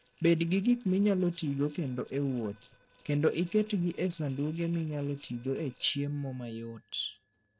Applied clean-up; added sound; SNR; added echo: neural separator model SepFormer DNS4.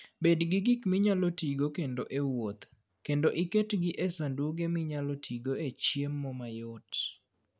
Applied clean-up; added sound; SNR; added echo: none; none; none; none.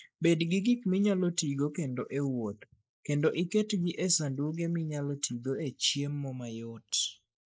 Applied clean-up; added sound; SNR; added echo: neural mask model Resemble Enhance denoiser.